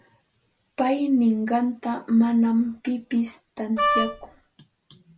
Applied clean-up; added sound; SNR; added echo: none; Wind instrument, woodwind instrument; 0 dB; none.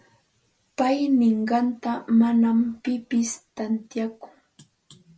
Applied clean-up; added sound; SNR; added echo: none; none; none; none.